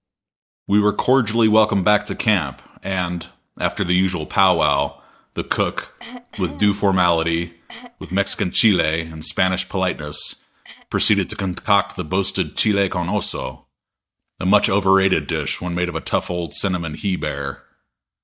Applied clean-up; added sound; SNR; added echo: neural mask model DeepFilterNet 3.